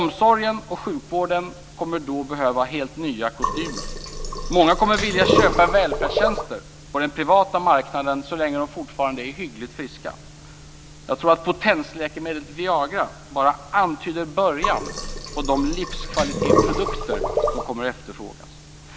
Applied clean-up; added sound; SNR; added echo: none; Sink (filling or washing); 0 dB; none.